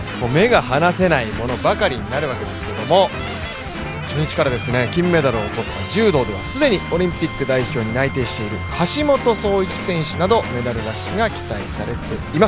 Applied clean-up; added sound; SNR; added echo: none; Alarm; 20 dB; none.